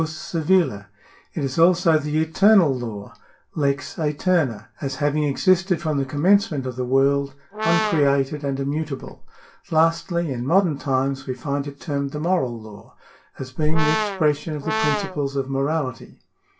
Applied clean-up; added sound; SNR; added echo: none; Brass instrument; 5 dB; reverberation time 0.2 s.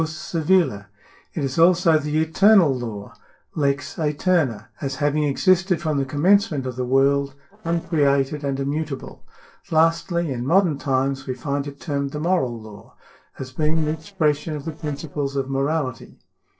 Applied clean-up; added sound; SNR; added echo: neural separator model SepFormer DNS4.